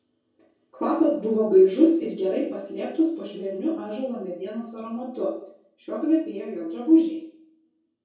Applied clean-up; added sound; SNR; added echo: none; none; none; reverberation time 0.6 s.